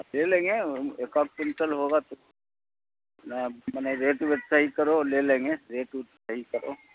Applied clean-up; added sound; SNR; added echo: none; Ratchet, pawl; 16 dB; none.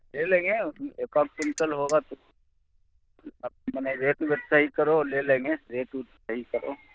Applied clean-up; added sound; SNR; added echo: neural diffusion model UNIVERSE++.